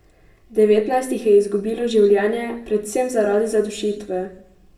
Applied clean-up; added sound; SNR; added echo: none; none; none; reverberation time 0.7 s.